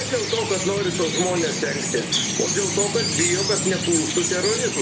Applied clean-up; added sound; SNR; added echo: none; Chirp, tweet; 0 dB; none.